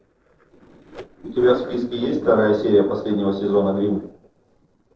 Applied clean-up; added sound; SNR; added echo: neural separator model SepFormer DNS4.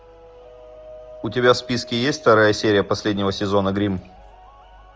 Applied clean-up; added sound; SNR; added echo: none; none; none; none.